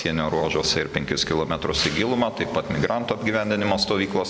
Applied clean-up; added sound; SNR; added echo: none; none; none; none.